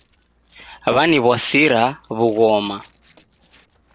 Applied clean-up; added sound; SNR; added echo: neural separator model SepFormer DNS4.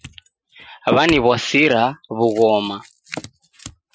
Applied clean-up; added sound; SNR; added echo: classical method Wiener filter.